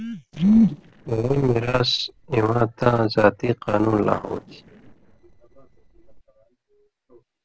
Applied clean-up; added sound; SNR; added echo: neural separator model SepFormer DNS4.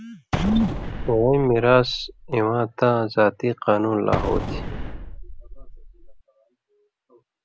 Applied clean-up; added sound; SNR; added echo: none; Explosion; 6 dB; none.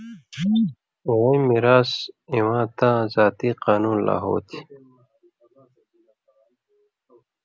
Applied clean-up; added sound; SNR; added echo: none; none; none; none.